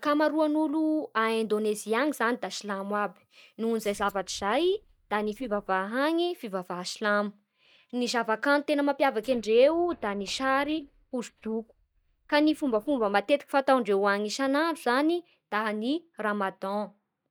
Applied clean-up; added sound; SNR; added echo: neural mask model DeepFilterNet 3.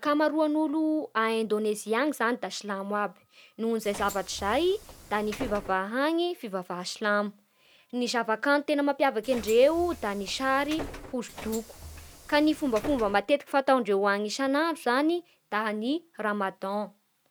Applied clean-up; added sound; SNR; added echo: none; Bus; 14 dB; none.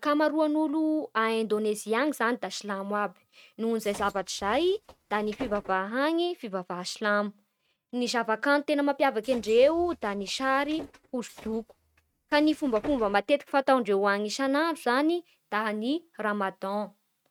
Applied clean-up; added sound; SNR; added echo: neural mask model RNNoise.